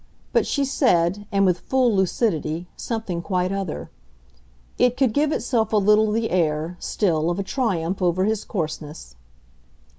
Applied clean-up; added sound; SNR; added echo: none; none; none; none.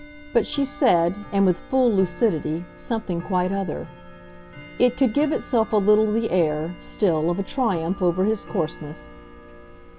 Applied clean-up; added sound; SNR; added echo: none; Tick-tock / Bell; 19 dB; none.